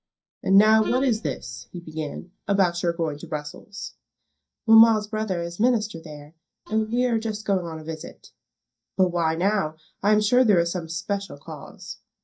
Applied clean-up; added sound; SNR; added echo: neural mask model DeepFilterNet 3.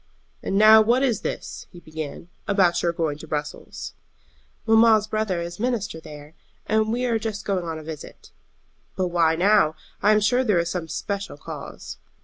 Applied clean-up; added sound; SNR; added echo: none; none; none; none.